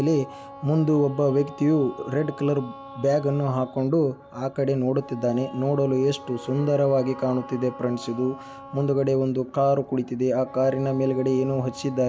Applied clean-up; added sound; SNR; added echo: none; Wind instrument, woodwind instrument; 18 dB; none.